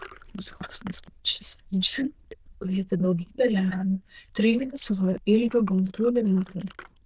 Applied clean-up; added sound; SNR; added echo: neural diffusion model UNIVERSE++.